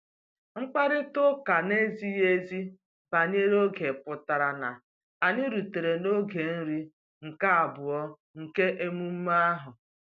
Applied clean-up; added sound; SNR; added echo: none; none; none; none.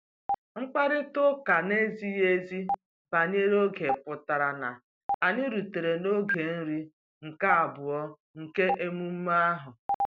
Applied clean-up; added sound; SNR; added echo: none; Stream; 9 dB; none.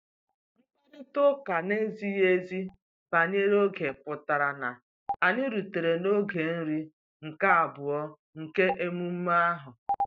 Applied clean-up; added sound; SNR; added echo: neural mask model DeepFilterNet 3.